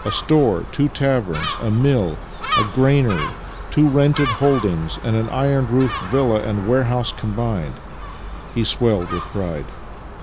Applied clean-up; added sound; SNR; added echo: none; Gull, seagull; 9 dB; none.